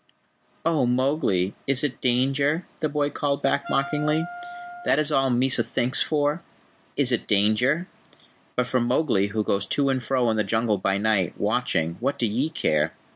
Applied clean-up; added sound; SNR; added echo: none; Wind instrument, woodwind instrument; 12 dB; none.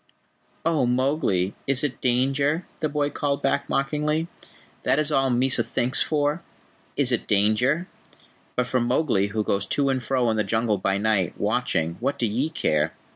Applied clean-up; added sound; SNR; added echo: none; none; none; none.